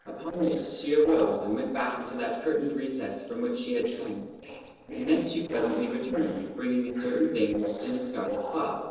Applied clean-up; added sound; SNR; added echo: neural separator model SepFormer DNS4.